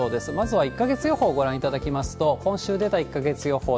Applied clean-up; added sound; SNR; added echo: none; none; none; none.